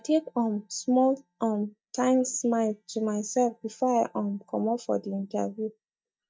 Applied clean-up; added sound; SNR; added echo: neural mask model DeepFilterNet 3.